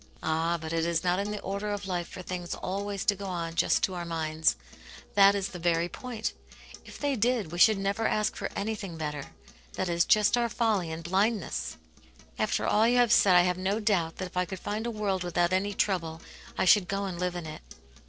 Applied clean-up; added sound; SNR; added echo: neural separator model SepFormer DNS4.